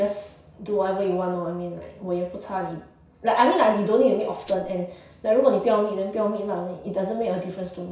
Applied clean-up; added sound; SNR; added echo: none; Rattle (instrument); 12 dB; reverberation time 0.6 s.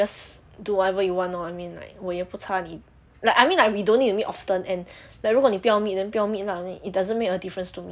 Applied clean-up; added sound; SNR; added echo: none; none; none; none.